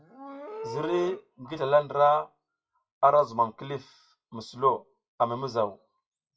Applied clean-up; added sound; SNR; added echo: classical method WPE with log-MMSE.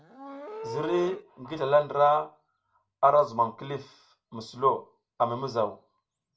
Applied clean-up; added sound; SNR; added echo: none; Livestock, farm animals, working animals; 17 dB; reverberation time 0.2 s.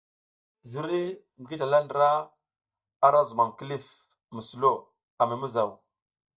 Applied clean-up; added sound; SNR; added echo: neural mask model DeepFilterNet 3.